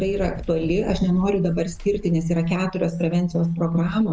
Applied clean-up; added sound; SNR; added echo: none; Run; 15 dB; none.